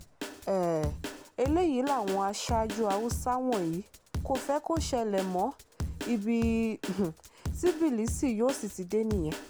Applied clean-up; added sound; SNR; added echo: none; Drum kit; 9 dB; none.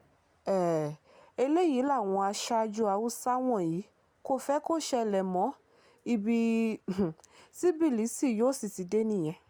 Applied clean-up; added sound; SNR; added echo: none; none; none; none.